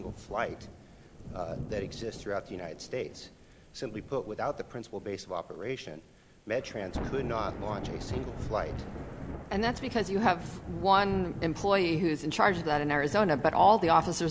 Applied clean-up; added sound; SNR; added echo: none; Thunder / Rain; 11 dB; none.